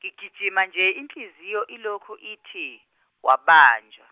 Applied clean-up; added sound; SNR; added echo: none; none; none; none.